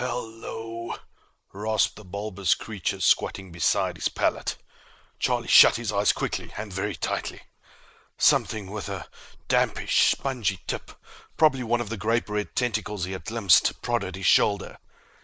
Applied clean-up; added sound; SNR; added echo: neural mask model Resemble Enhance denoiser.